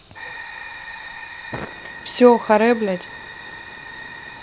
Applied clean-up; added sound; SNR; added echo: none; Fire; 13 dB; none.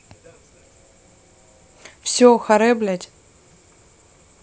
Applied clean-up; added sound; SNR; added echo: none; none; none; none.